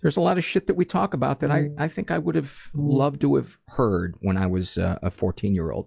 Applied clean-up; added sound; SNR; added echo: classical method log-MMSE.